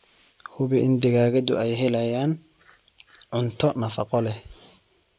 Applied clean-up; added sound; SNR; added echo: none; none; none; none.